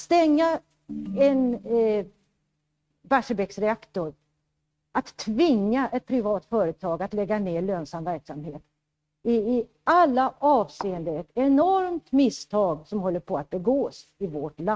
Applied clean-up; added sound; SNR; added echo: neural mask model RNNoise.